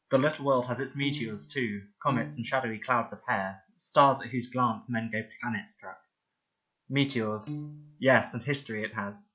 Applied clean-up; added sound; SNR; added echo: none; Piano; 11 dB; none.